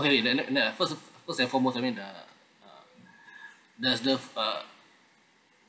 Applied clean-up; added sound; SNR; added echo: none; none; none; none.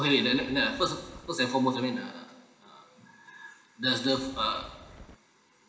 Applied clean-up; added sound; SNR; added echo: none; Wind; 18 dB; reverberation time 0.8 s.